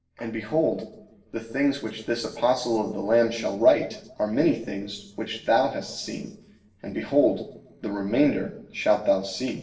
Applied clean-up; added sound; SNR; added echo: neural separator model SepFormer DNS4.